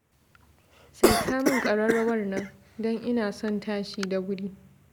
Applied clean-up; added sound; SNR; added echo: none; Cough; 1 dB; none.